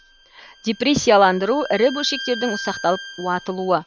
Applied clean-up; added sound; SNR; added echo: none; Bowed string instrument; 14 dB; none.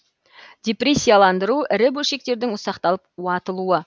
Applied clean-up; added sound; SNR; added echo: none; none; none; none.